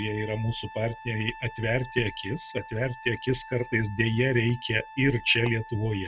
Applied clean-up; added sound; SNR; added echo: none; Trumpet; 16 dB; none.